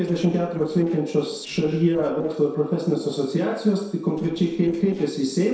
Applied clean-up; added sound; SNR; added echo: neural separator model SepFormer DNS4.